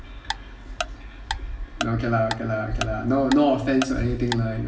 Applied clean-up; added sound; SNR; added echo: none; Tick-tock; 11 dB; reverberation time 0.9 s.